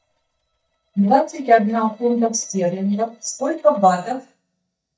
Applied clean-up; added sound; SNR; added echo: neural mask model DeepFilterNet 3.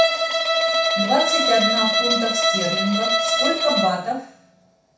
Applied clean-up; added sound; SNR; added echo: none; Bowed string instrument; -4 dB; reverberation time 0.7 s.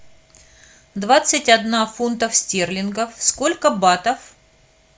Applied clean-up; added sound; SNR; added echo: none; none; none; none.